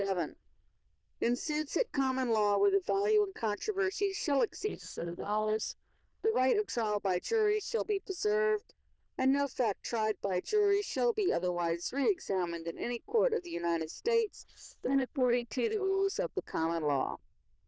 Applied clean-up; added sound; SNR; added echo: neural diffusion model UNIVERSE++.